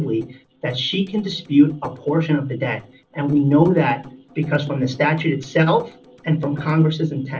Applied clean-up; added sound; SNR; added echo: neural separator model SepFormer DNS4.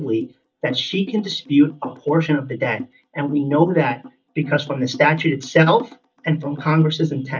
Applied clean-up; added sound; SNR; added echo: neural mask model DeepFilterNet 3.